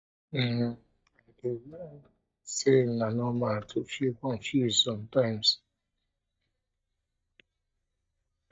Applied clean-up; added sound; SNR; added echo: neural mask model DeepFilterNet 3.